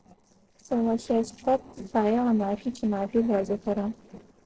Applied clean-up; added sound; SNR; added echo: neural separator model SepFormer DNS4.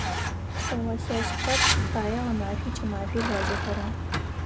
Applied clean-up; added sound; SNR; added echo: none; Truck; -4 dB; none.